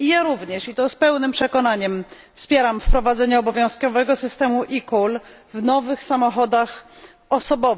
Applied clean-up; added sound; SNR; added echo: none; none; none; none.